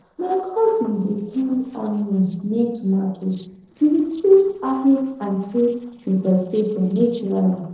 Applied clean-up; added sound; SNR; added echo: neural separator model SepFormer DNS4.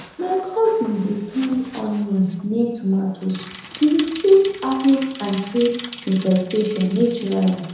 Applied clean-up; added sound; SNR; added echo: none; Bicycle; 18 dB; reverberation time 0.9 s.